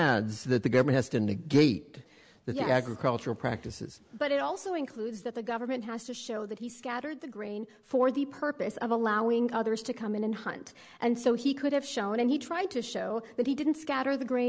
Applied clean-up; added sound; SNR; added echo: none; none; none; none.